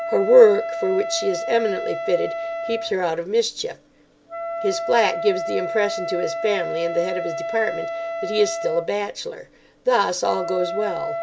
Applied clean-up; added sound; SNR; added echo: none; Wind instrument, woodwind instrument; 6 dB; none.